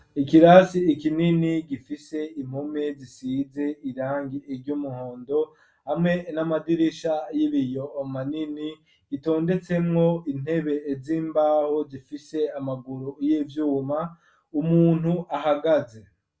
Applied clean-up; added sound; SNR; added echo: none; none; none; none.